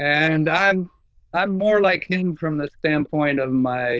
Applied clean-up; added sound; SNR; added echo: neural diffusion model UNIVERSE++.